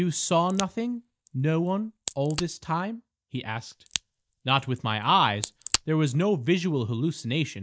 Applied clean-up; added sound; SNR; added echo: neural mask model DeepFilterNet 3.